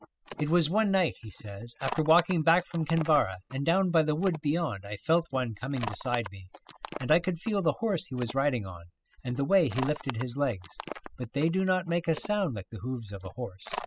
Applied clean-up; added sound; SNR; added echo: classical method spectral subtraction.